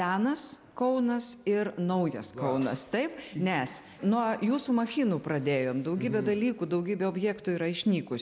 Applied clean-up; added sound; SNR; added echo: none; none; none; none.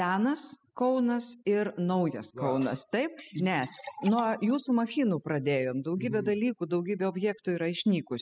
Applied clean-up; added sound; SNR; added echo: classical method spectral subtraction.